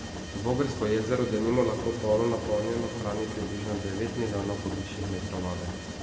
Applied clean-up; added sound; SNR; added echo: none; Mechanisms; 8 dB; reverberation time 2.0 s.